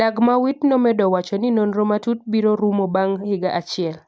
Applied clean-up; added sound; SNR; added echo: none; none; none; none.